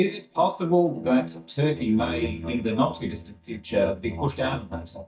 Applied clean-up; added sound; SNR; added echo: neural mask model DeepFilterNet 3.